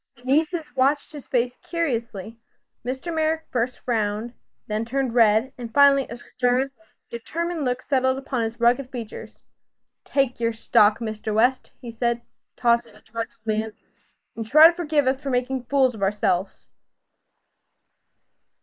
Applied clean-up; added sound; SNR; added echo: neural mask model Resemble Enhance denoiser.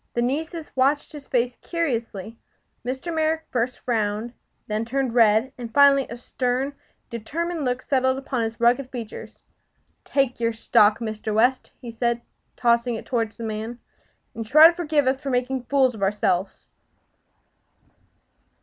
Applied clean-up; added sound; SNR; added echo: none; none; none; none.